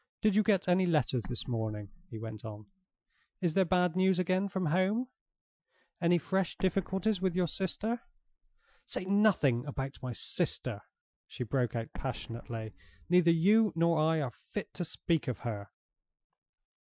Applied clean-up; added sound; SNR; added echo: classical method Wiener filter.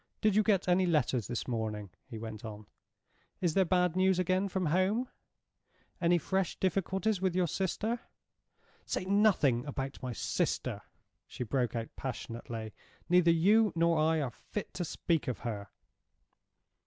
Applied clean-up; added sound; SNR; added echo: none; none; none; none.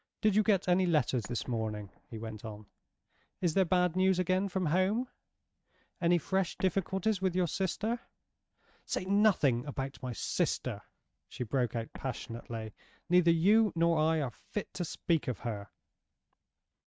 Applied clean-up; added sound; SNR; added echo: neural mask model RNNoise.